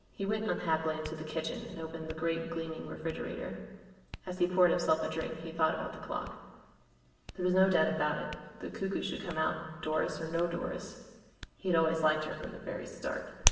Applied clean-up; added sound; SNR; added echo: none; Hands; 9 dB; reverberation time 1.2 s.